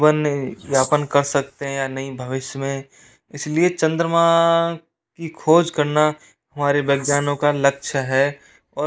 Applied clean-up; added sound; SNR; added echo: neural mask model Resemble Enhance denoiser.